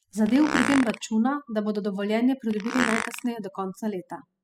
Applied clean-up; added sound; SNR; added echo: classical method spectral subtraction.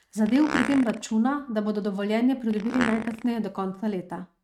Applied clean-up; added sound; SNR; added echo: neural mask model RNNoise.